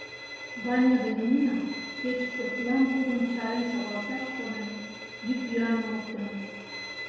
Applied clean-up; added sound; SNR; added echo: none; Bowed string instrument; 9 dB; reverberation time 1.2 s.